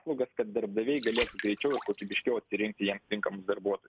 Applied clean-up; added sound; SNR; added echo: none; Water; 11 dB; none.